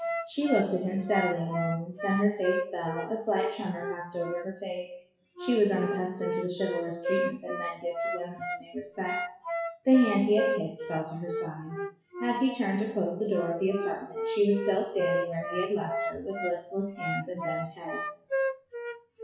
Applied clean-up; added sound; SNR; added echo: classical method WPE with log-MMSE.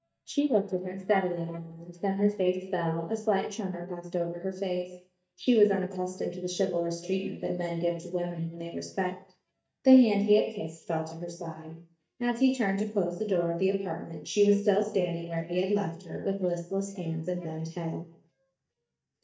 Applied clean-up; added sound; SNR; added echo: neural mask model DeepFilterNet 3.